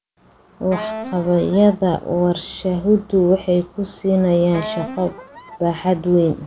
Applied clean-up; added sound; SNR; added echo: none; Wind instrument, woodwind instrument; 13 dB; none.